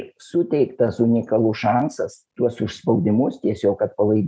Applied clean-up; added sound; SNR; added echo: none; none; none; none.